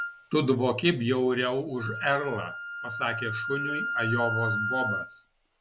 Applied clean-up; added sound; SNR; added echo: none; Wind instrument, woodwind instrument; 5 dB; none.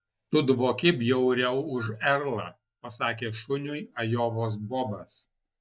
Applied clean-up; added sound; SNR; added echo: neural mask model DeepFilterNet 3.